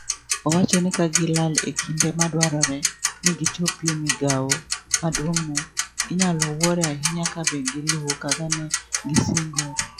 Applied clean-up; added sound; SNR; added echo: classical method log-MMSE.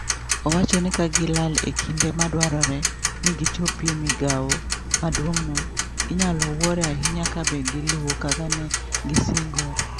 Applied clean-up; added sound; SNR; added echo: none; Tick-tock; 0 dB; none.